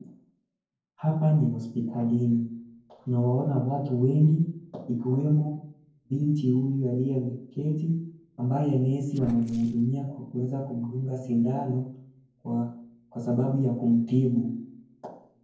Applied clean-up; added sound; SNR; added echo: neural separator model SepFormer DNS4.